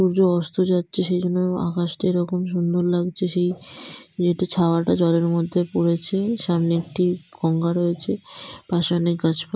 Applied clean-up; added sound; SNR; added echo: none; none; none; none.